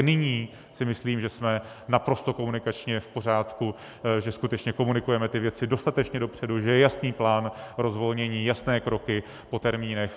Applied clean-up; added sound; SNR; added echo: none; none; none; none.